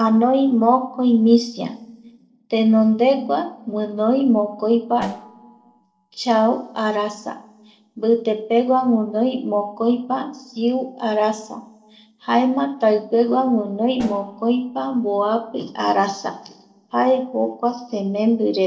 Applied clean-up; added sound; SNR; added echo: neural separator model SepFormer DNS4.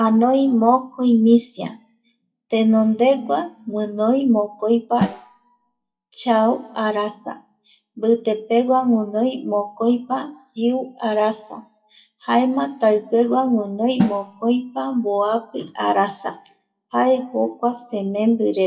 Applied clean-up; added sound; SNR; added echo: classical method WPE with log-MMSE.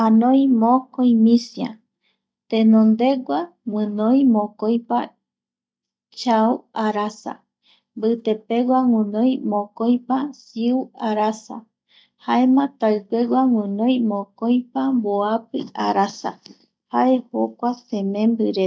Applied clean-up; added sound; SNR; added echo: none; none; none; none.